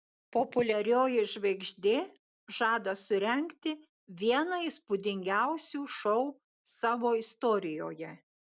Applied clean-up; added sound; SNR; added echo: none; none; none; none.